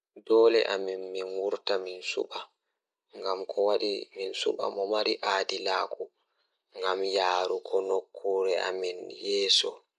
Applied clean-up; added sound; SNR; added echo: none; none; none; none.